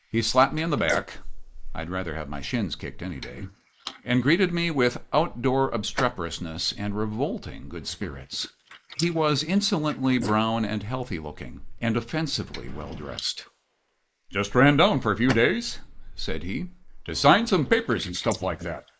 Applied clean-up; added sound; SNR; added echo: neural mask model Resemble Enhance denoiser.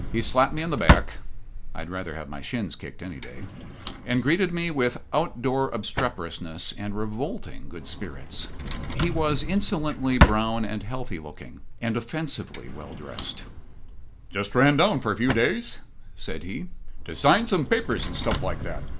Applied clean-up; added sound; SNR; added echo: none; Drawer open or close; 2 dB; none.